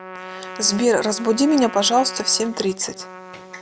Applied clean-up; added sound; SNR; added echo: none; Trumpet; 15 dB; none.